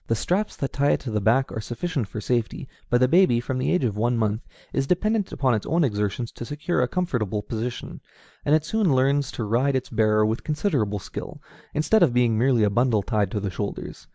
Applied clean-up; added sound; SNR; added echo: none; none; none; none.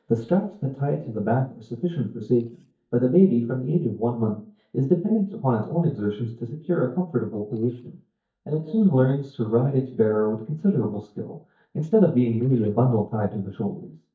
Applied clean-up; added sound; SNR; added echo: neural mask model DeepFilterNet 3.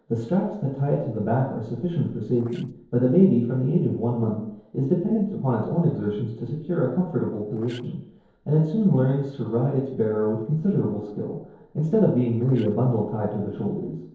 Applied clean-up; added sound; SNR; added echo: neural separator model SepFormer DNS4.